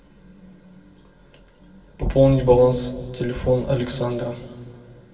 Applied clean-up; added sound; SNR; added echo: none; none; none; reverberation time 2.1 s.